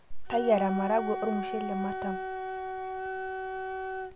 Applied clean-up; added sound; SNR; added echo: none; Wind instrument, woodwind instrument; 4 dB; none.